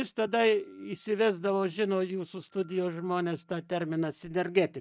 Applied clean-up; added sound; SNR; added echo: neural mask model RNNoise.